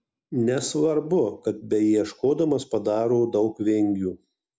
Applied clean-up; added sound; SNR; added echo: none; none; none; none.